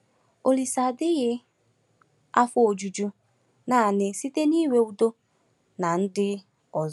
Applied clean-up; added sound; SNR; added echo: none; none; none; none.